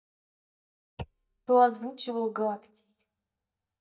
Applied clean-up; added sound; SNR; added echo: neural mask model DeepFilterNet 3.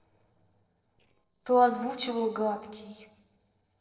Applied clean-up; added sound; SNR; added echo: neural separator model SepFormer DNS4.